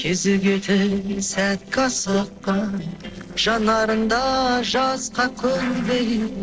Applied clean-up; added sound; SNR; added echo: neural separator model SepFormer DNS4.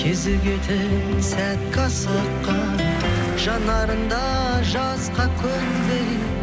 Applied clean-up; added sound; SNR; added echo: none; Bowed string instrument + Insect; 13 dB; none.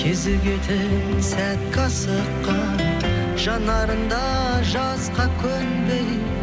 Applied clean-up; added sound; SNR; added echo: none; none; none; none.